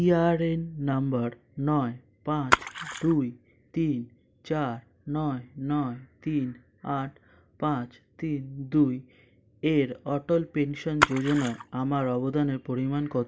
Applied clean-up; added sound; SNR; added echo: none; Splash, splatter; 3 dB; none.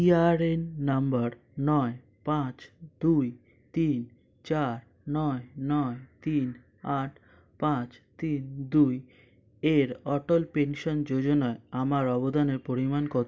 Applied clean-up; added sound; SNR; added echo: none; none; none; none.